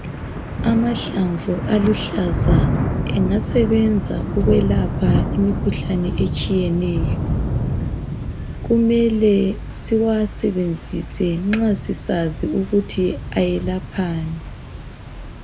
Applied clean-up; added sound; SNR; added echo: none; Thunder / Rain; 3 dB; none.